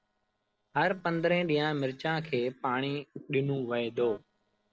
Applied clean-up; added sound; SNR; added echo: neural separator model SepFormer DNS4.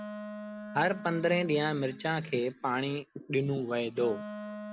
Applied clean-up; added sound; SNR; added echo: none; Wind instrument, woodwind instrument; 12 dB; none.